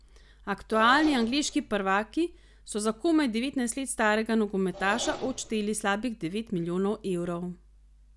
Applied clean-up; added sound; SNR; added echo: none; Engine; 18 dB; none.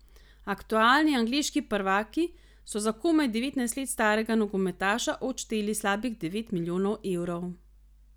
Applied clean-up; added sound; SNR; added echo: none; none; none; none.